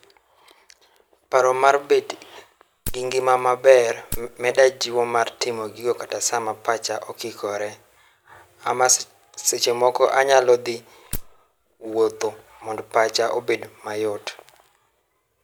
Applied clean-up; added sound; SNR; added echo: none; Wood; 11 dB; none.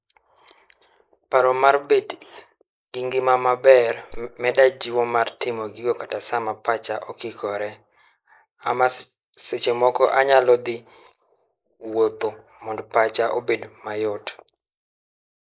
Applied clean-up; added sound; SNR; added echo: neural mask model Resemble Enhance denoiser.